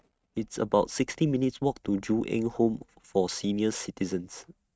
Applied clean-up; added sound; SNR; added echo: neural mask model RNNoise.